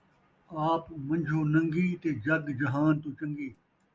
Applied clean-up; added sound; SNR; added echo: none; none; none; none.